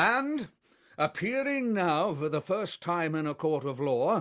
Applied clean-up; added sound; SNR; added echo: none; none; none; none.